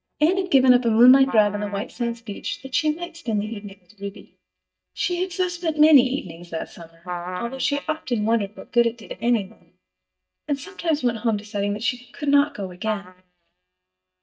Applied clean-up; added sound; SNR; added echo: neural mask model DeepFilterNet 3.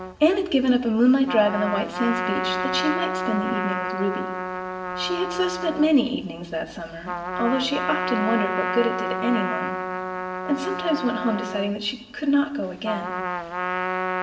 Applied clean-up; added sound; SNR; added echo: none; Trumpet; 4 dB; reverberation time 1.0 s.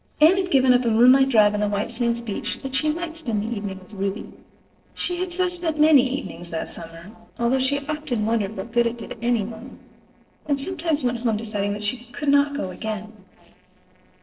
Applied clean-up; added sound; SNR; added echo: neural separator model SepFormer DNS4.